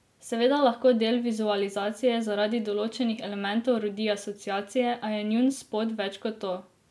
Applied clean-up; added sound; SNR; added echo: none; none; none; none.